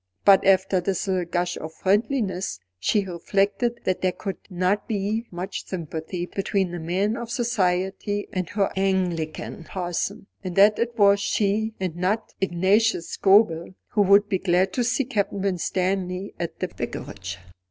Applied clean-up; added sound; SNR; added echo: none; none; none; none.